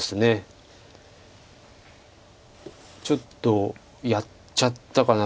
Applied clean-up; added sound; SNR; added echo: none; none; none; none.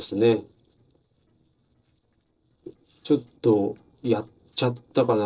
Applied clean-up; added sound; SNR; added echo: neural separator model SepFormer DNS4.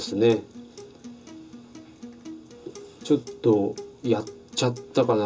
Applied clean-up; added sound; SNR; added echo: none; Acoustic guitar; 16 dB; reverberation time 0.2 s.